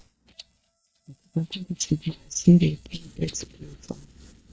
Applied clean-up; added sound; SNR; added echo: neural mask model DeepFilterNet 3.